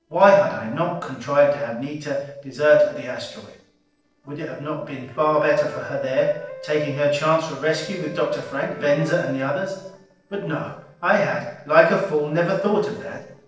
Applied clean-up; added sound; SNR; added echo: neural separator model SepFormer DNS4.